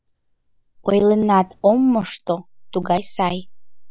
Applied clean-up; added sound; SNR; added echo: neural mask model DeepFilterNet 3.